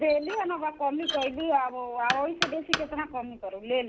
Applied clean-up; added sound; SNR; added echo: none; Knock; 8 dB; none.